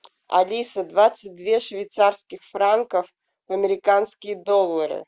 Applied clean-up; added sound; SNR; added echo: none; none; none; none.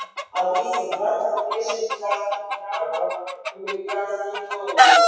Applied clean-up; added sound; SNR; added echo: classical method WPE with log-MMSE.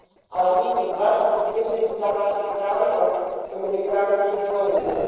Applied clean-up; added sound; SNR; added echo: neural separator model SepFormer DNS4.